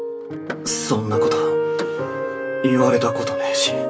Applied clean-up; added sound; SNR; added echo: none; Door / Car; 18 dB; reverberation time 0.2 s.